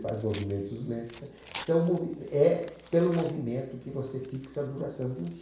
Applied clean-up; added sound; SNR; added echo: none; Tearing; 18 dB; reverberation time 0.7 s.